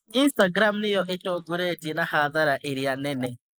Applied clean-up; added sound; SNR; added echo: neural mask model Resemble Enhance denoiser.